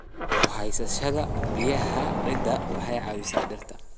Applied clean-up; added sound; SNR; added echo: none; Sliding door; -3 dB; none.